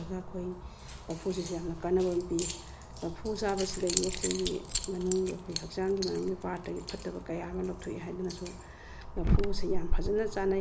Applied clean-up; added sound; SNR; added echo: none; Keys jangling; 1 dB; none.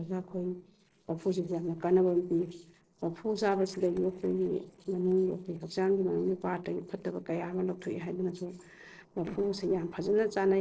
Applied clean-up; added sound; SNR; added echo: neural separator model SepFormer DNS4.